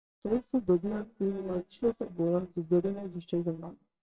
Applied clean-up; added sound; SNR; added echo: neural separator model SepFormer WHAMR!.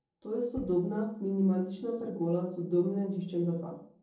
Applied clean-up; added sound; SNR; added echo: neural separator model SepFormer DNS4.